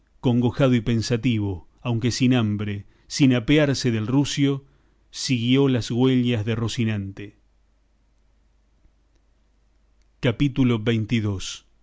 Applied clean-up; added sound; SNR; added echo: none; none; none; none.